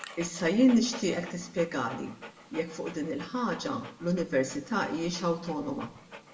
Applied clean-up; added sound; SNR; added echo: none; Dog; 17 dB; reverberation time 1.2 s.